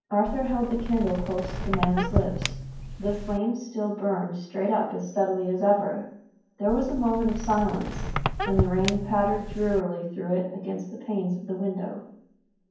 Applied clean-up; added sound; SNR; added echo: none; Squeak; 3 dB; reverberation time 0.9 s.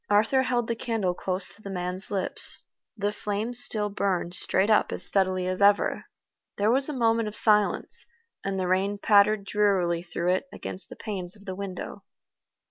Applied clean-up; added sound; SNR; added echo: none; none; none; none.